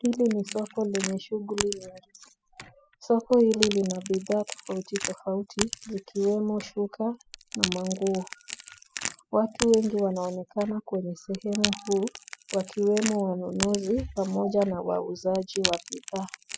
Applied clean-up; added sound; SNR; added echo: classical method spectral subtraction.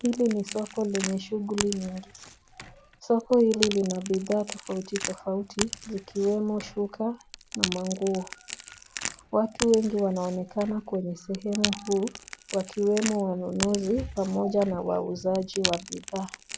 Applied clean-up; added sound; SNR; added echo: none; Crack / Crackle; 9 dB; none.